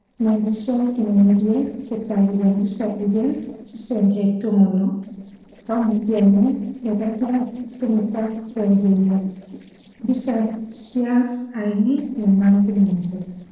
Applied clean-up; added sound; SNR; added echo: neural separator model SepFormer DNS4.